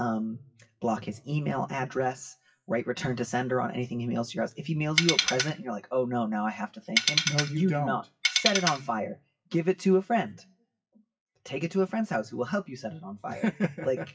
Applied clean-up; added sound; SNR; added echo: classical method WPE with log-MMSE.